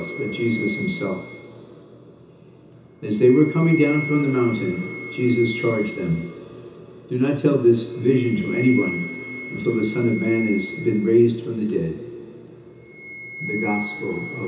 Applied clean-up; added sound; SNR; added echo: none; Wind instrument, woodwind instrument; 13 dB; reverberation time 0.6 s.